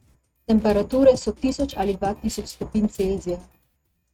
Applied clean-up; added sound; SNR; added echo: neural mask model RNNoise.